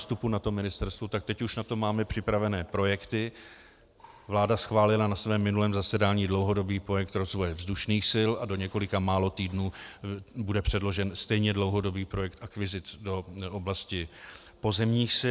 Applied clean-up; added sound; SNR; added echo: none; none; none; none.